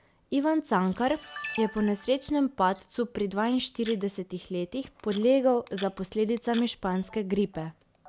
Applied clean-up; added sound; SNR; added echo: none; Camera; 17 dB; none.